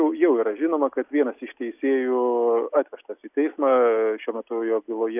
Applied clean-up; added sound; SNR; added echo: none; none; none; none.